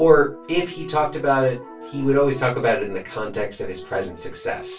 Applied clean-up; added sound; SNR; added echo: none; none; none; reverberation time 0.1 s.